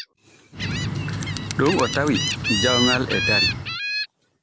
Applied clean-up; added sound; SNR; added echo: none; Gull, seagull + Bird; 0 dB; none.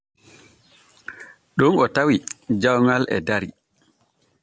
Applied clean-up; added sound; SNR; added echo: none; none; none; none.